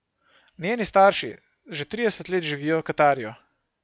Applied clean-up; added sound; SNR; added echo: none; none; none; none.